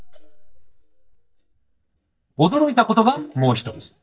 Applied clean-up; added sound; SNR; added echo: neural mask model DeepFilterNet 3.